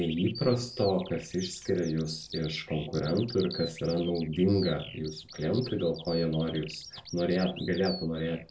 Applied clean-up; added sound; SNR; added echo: none; Bird vocalization, bird call, bird song; 15 dB; reverberation time 0.2 s.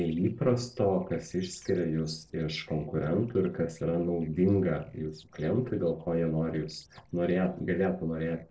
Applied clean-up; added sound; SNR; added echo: neural separator model SepFormer DNS4.